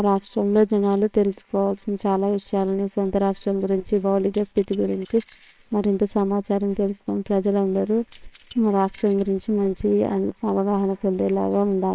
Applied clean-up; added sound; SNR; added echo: neural separator model SepFormer WHAMR!.